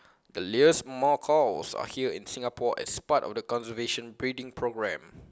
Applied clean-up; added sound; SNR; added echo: none; none; none; none.